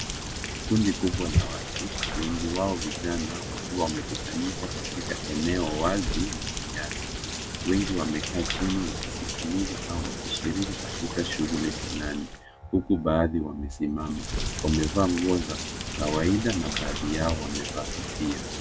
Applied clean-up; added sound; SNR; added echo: none; Rain; 4 dB; none.